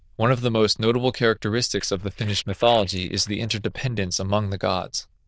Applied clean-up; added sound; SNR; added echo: neural diffusion model UNIVERSE++.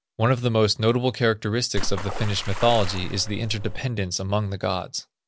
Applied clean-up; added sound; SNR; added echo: none; Water / Splash, splatter; 2 dB; none.